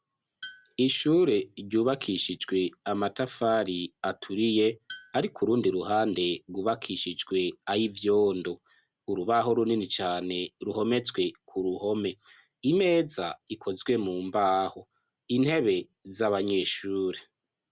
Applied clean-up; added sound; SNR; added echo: none; Tools; 20 dB; none.